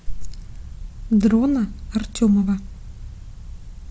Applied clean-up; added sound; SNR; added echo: none; none; none; none.